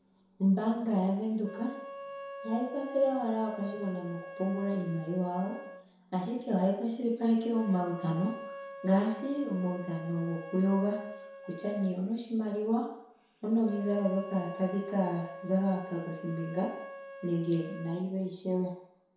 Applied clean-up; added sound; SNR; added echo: none; Wind instrument, woodwind instrument; 14 dB; reverberation time 0.7 s.